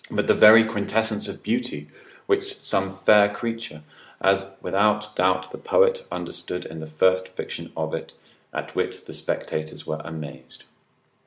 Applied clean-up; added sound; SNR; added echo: none; none; none; none.